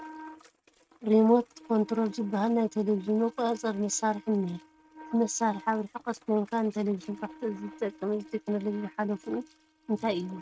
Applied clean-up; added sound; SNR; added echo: neural mask model RNNoise.